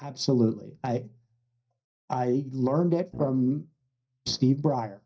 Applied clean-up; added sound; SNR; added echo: neural mask model DeepFilterNet 3.